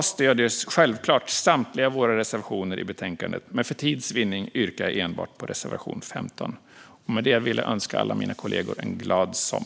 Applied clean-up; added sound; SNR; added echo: none; none; none; none.